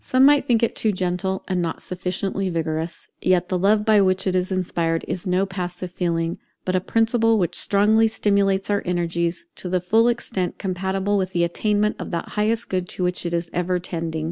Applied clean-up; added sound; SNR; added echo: none; none; none; none.